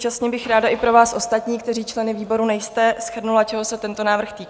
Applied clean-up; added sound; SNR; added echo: none; none; none; none.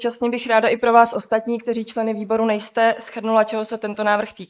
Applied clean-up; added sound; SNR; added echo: neural mask model Resemble Enhance denoiser.